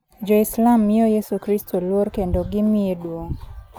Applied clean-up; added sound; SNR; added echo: none; none; none; none.